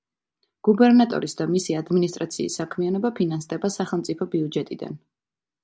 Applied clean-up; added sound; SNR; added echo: none; none; none; none.